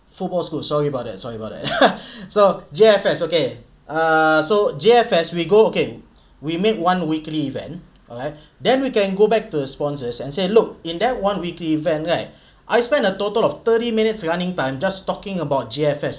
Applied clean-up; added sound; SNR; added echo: none; none; none; none.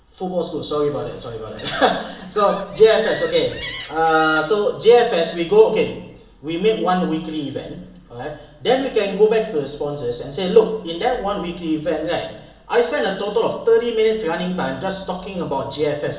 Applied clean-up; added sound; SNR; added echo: none; Gull, seagull; 17 dB; reverberation time 0.9 s.